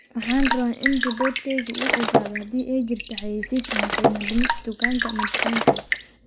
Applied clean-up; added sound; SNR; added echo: none; Shatter + Raindrop / Drip; -1 dB; none.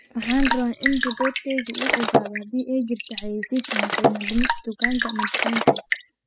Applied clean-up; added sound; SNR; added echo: classical method spectral subtraction.